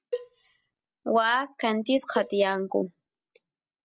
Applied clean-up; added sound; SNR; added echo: none; Cowbell; 12 dB; none.